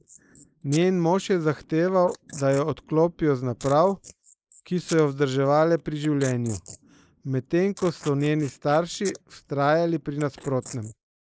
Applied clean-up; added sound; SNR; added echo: neural mask model Resemble Enhance denoiser.